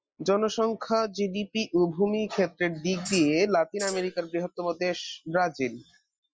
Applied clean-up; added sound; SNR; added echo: classical method Wiener filter.